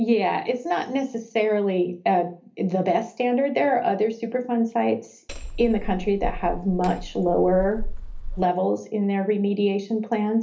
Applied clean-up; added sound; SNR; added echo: none; Hammer; 7 dB; reverberation time 0.3 s.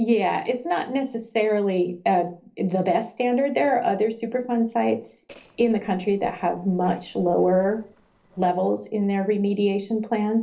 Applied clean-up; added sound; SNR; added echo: neural separator model SepFormer DNS4.